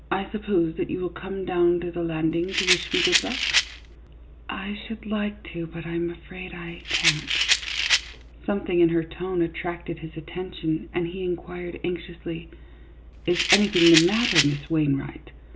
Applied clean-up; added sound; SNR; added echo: none; Rattle; -1 dB; none.